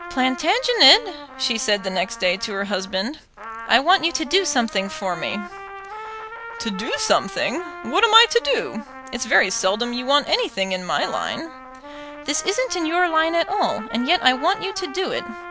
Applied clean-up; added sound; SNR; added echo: none; Trumpet; 14 dB; none.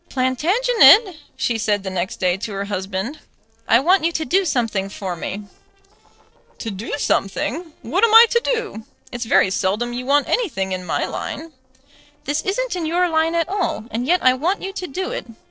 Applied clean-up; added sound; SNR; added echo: neural separator model SepFormer DNS4.